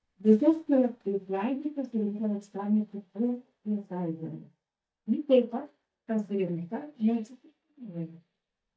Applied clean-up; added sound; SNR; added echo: neural mask model DeepFilterNet 3.